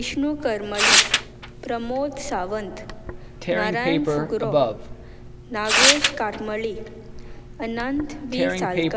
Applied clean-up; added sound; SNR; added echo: none; Tearing; -3 dB; none.